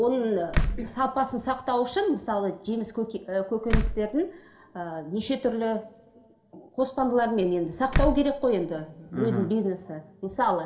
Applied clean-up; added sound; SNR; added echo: none; Slam; 2 dB; reverberation time 1.3 s.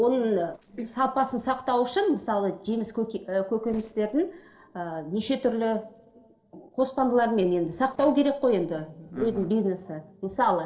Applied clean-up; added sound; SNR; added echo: neural separator model SepFormer DNS4.